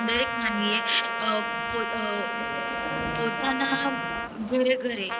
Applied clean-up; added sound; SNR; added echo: none; Trumpet; 2 dB; none.